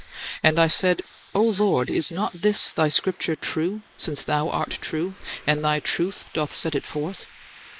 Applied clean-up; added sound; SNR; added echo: neural mask model Resemble Enhance denoiser.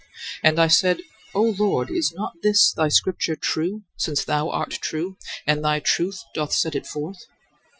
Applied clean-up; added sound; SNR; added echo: classical method Wiener filter.